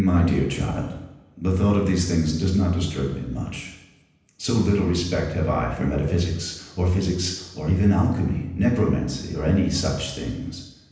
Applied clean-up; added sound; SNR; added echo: none; none; none; reverberation time 0.9 s.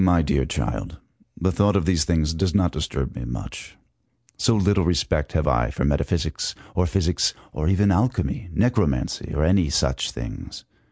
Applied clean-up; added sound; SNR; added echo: none; none; none; none.